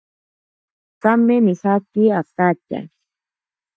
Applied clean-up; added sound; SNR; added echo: neural mask model DeepFilterNet 3.